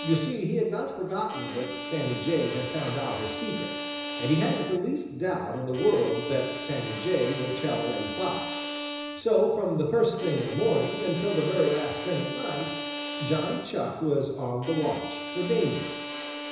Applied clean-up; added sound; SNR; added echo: none; Bowed string instrument; 8 dB; reverberation time 1.0 s.